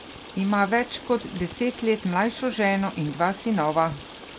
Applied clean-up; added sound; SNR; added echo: none; Stream; 15 dB; none.